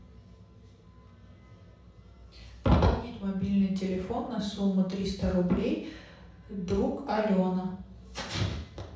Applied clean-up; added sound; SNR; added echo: none; none; none; reverberation time 0.6 s.